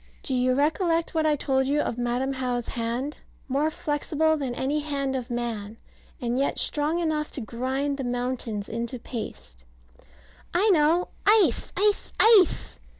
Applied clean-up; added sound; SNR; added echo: none; none; none; none.